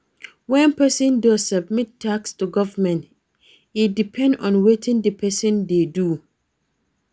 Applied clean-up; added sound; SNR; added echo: none; none; none; none.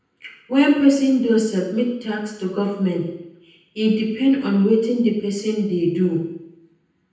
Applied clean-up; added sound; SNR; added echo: none; none; none; reverberation time 0.9 s.